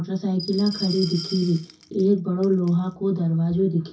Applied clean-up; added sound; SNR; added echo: none; Glass; 14 dB; reverberation time 0.3 s.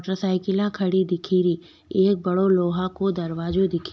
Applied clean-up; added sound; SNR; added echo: none; none; none; none.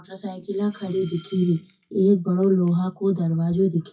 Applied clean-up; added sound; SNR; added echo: classical method WPE with log-MMSE.